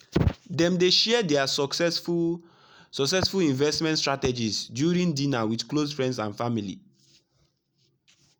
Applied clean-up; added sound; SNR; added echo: none; none; none; none.